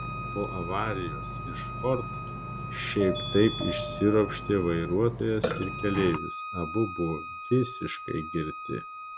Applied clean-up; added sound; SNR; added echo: none; Burping, eructation + Bowed string instrument; 6 dB; none.